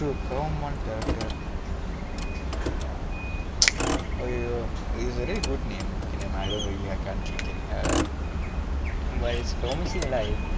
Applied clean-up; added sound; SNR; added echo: none; Motor vehicle (road); 9 dB; none.